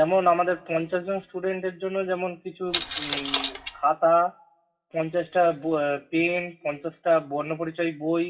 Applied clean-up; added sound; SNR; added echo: classical method WPE with log-MMSE.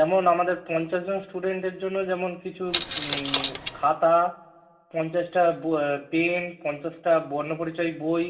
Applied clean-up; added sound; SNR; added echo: none; Coin (dropping); 4 dB; reverberation time 1.3 s.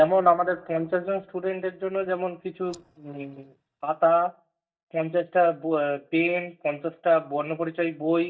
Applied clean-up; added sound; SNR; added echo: neural mask model DeepFilterNet 3.